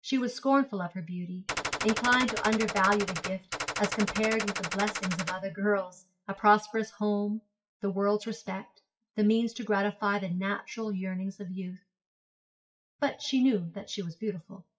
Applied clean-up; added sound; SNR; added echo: classical method WPE with log-MMSE.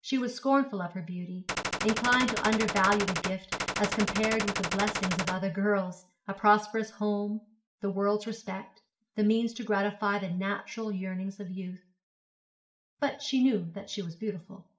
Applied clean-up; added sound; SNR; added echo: none; Gunshot, gunfire; 2 dB; reverberation time 0.4 s.